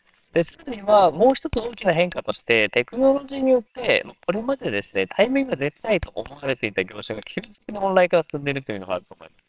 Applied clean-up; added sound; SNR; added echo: neural separator model SepFormer WHAMR!.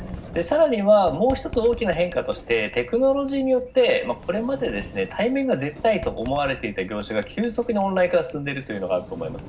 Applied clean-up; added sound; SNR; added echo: none; Sliding door; 17 dB; reverberation time 0.4 s.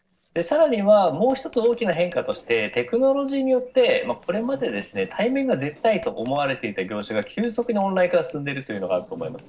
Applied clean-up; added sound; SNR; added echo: neural separator model SepFormer DNS4.